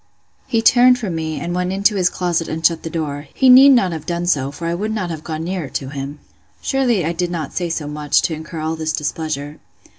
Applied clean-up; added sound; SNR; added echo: none; none; none; none.